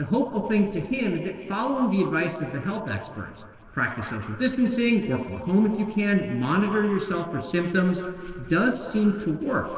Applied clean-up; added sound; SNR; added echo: neural separator model SepFormer DNS4.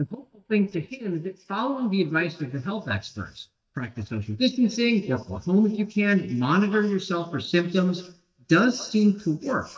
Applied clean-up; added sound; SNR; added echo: neural mask model DeepFilterNet 3.